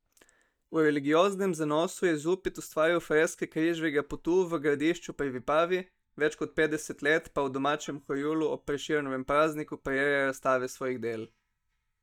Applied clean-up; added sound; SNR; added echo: neural mask model DeepFilterNet 3.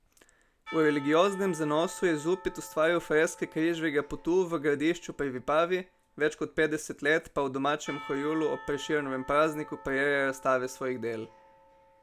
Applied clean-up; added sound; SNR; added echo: none; Church bell / Percussion; 19 dB; none.